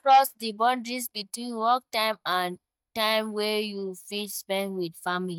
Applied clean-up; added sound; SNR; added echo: neural mask model DeepFilterNet 3.